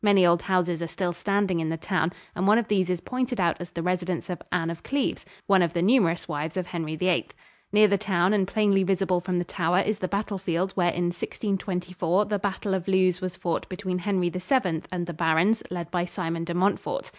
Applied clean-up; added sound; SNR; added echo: none; none; none; none.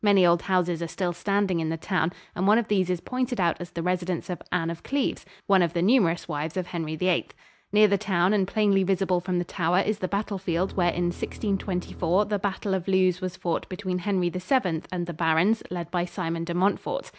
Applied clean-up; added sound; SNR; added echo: none; Bowed string instrument; 16 dB; none.